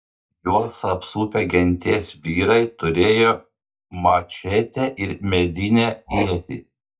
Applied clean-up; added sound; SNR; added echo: neural mask model DeepFilterNet 3.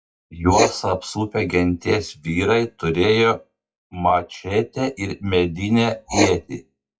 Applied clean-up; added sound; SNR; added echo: classical method WPE with log-MMSE.